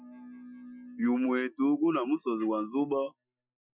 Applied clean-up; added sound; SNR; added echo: classical method Wiener filter.